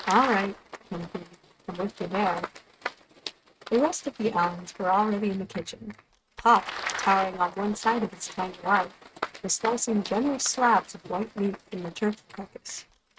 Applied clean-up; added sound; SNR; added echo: neural mask model RNNoise.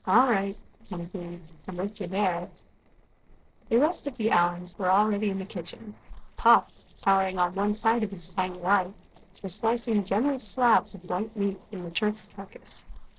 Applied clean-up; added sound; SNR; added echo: neural separator model SepFormer DNS4.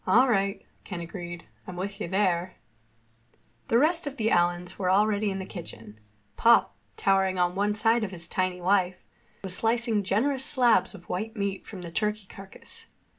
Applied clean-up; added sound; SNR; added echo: none; none; none; none.